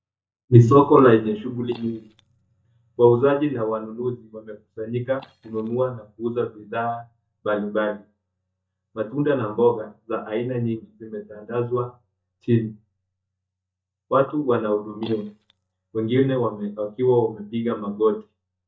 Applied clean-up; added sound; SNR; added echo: neural mask model DeepFilterNet 3.